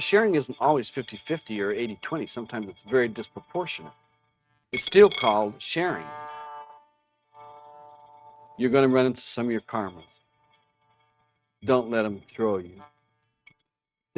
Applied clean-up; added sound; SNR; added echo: neural mask model RNNoise.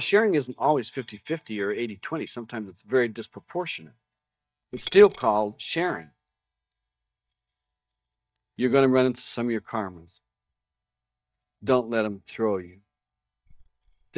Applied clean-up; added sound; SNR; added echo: neural mask model DeepFilterNet 3.